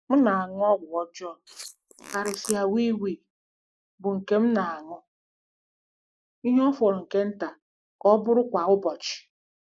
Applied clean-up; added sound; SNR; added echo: neural mask model Resemble Enhance denoiser.